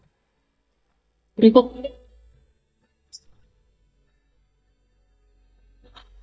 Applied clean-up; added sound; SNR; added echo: neural mask model DeepFilterNet 3.